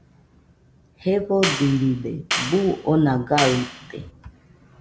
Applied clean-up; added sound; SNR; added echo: none; Clapping; 5 dB; none.